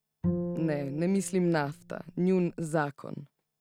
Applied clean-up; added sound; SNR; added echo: none; Bowed string instrument; 6 dB; none.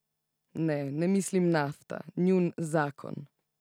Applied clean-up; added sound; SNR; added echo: none; none; none; none.